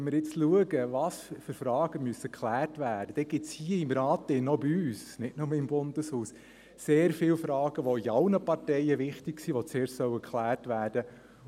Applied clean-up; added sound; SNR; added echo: none; none; none; none.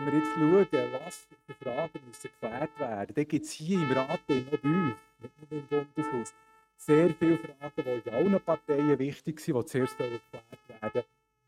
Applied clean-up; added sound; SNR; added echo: neural mask model RNNoise.